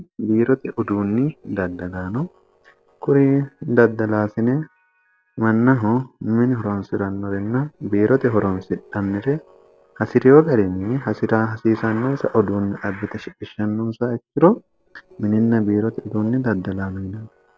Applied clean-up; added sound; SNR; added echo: neural separator model SepFormer DNS4.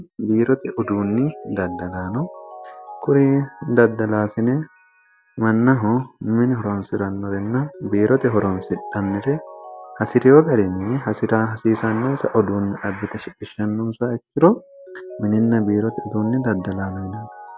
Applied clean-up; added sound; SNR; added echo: none; Mallet percussion; 19 dB; none.